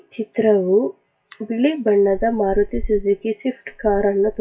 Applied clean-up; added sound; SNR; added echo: classical method WPE with log-MMSE.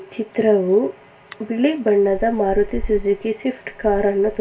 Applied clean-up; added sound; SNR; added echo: none; Chewing, mastication; 13 dB; reverberation time 0.2 s.